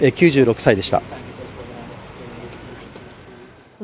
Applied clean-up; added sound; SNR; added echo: none; none; none; none.